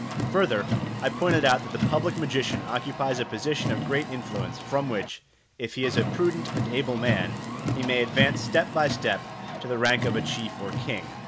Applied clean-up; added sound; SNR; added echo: none; Car; 4 dB; none.